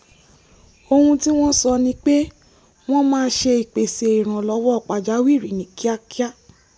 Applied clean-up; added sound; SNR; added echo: none; none; none; none.